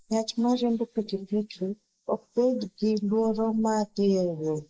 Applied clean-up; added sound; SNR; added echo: neural mask model Resemble Enhance denoiser.